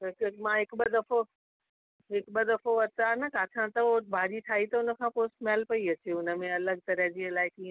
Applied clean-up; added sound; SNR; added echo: none; none; none; none.